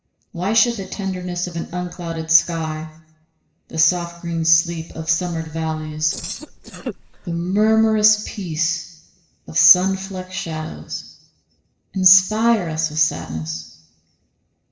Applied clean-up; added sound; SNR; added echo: neural separator model SepFormer DNS4.